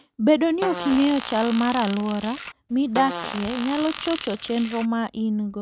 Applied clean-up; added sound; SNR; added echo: none; Fart; 11 dB; none.